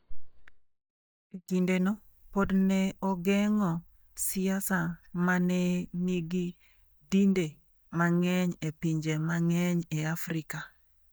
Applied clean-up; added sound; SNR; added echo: neural mask model DeepFilterNet 3.